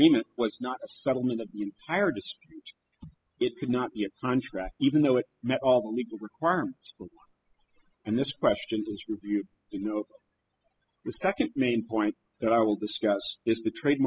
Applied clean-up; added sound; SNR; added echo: classical method spectral subtraction.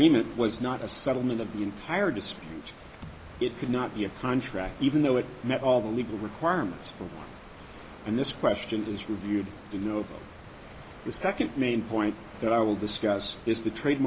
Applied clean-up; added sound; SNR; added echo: none; Water; 18 dB; none.